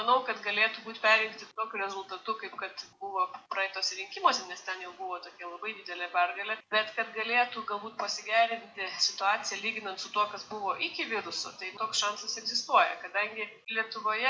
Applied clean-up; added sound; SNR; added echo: none; none; none; none.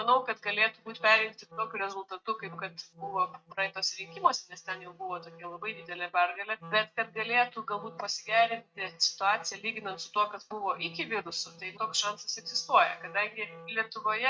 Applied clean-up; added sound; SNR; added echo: neural mask model RNNoise.